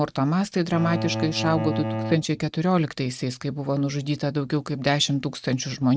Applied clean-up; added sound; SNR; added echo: neural mask model RNNoise.